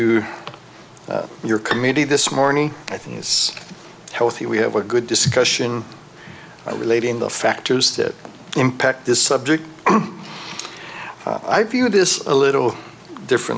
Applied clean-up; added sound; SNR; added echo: none; Bowed string instrument; 14 dB; none.